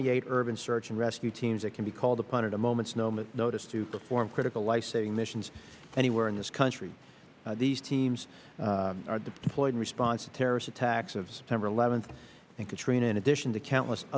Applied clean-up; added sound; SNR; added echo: none; none; none; none.